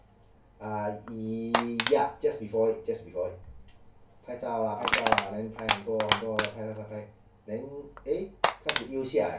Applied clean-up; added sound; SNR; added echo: none; Crushing; 2 dB; reverberation time 0.2 s.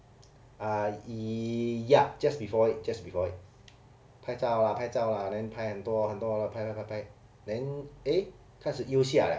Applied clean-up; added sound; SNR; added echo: none; none; none; none.